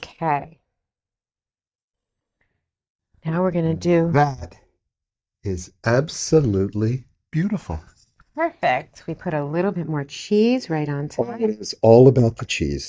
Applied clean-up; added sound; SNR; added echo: neural mask model DeepFilterNet 3.